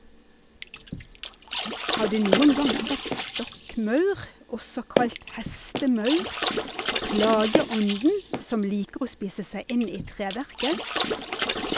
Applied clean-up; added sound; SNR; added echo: none; Water / Splash, splatter + Walk, footsteps; 3 dB; none.